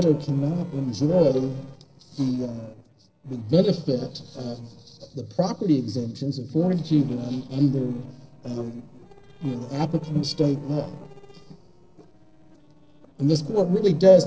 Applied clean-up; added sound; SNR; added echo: neural separator model SepFormer DNS4.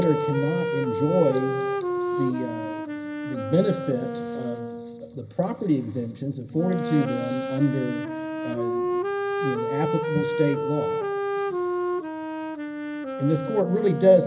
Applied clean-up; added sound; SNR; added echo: none; Wind instrument, woodwind instrument; 2 dB; reverberation time 0.4 s.